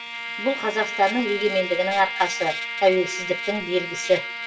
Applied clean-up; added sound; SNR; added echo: none; Trumpet; 6 dB; reverberation time 0.1 s.